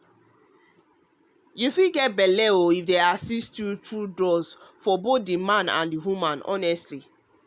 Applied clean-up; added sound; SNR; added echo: none; none; none; none.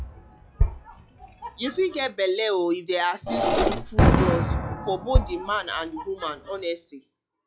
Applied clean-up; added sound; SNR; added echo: classical method log-MMSE.